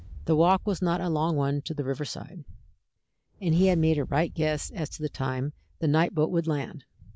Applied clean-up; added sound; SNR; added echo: none; Whoosh, swoosh, swish; 19 dB; none.